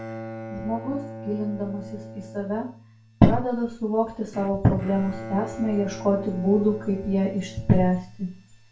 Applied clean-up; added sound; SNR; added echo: none; Bowed string instrument; 14 dB; reverberation time 0.3 s.